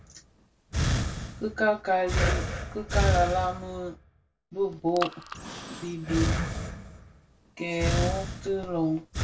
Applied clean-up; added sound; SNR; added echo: none; Breathing; 0 dB; reverberation time 0.2 s.